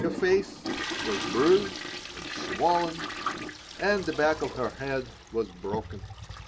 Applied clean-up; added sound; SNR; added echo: none; Toilet flush; 7 dB; none.